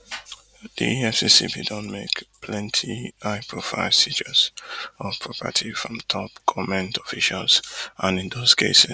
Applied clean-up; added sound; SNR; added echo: none; none; none; none.